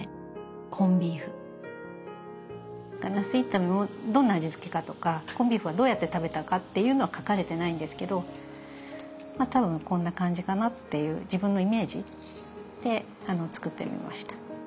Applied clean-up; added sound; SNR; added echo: none; none; none; none.